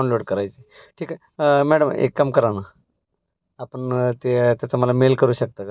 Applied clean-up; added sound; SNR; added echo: none; none; none; none.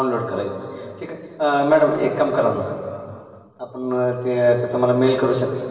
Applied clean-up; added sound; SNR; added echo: none; none; none; reverberation time 2.4 s.